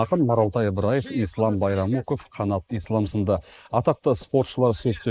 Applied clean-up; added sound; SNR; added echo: neural mask model Resemble Enhance denoiser.